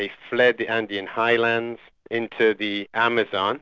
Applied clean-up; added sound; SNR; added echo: none; none; none; none.